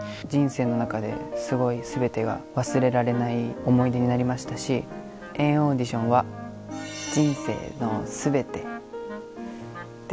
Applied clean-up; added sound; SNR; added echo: none; Wind instrument, woodwind instrument; 16 dB; none.